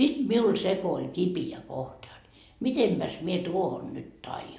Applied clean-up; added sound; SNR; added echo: none; none; none; none.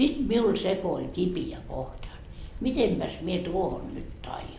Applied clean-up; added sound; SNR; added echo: none; Bicycle; 12 dB; none.